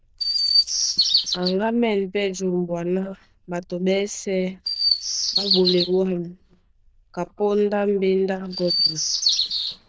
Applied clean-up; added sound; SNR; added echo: neural diffusion model UNIVERSE++.